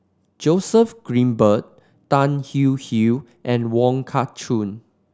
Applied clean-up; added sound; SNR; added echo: none; none; none; none.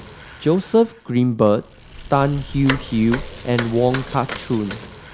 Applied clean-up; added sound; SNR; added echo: none; Bicycle; 11 dB; none.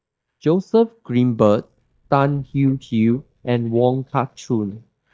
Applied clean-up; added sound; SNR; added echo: neural mask model DeepFilterNet 3.